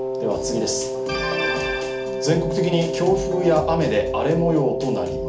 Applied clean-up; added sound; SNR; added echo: none; Wind instrument, woodwind instrument; 4 dB; reverberation time 0.4 s.